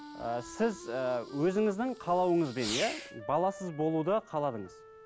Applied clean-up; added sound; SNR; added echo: none; Fireworks + Wind instrument, woodwind instrument; 13 dB; none.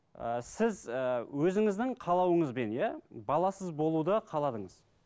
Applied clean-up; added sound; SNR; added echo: none; none; none; none.